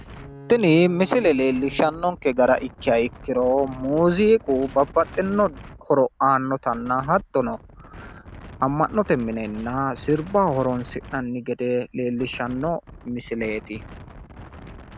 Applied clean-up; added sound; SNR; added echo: none; Wind + Bowed string instrument; 18 dB; none.